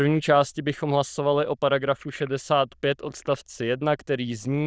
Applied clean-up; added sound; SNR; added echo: neural diffusion model UNIVERSE++.